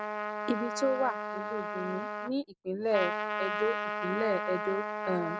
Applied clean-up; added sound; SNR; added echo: none; Trumpet; 2 dB; none.